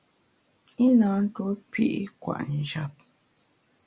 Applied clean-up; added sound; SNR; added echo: none; none; none; none.